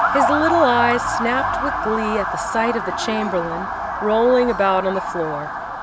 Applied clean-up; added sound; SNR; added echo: none; Motor vehicle (road) / Siren; 2 dB; none.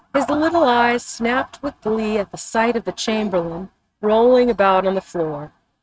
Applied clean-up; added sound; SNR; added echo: neural mask model RNNoise.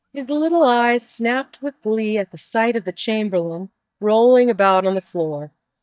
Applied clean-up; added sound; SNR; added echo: neural mask model DeepFilterNet 3.